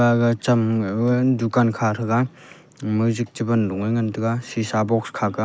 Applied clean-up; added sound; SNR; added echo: neural mask model Resemble Enhance denoiser.